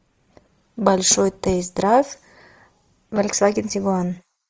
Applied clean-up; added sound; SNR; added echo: neural mask model Resemble Enhance denoiser.